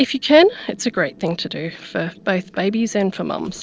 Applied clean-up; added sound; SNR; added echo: neural separator model SepFormer DNS4.